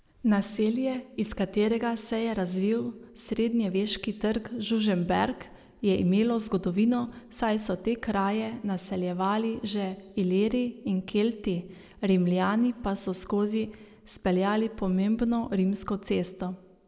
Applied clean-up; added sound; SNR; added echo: none; none; none; none.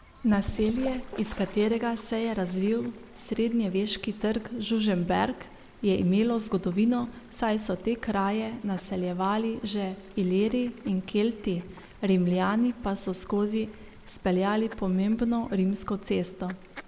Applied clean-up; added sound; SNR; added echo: none; Bird / Fowl; 19 dB; none.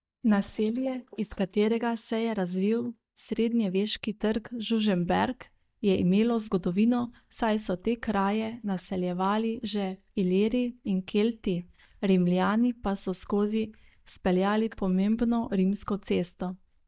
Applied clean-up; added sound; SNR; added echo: neural mask model DeepFilterNet 3.